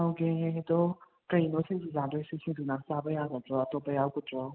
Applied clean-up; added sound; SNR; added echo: none; none; none; none.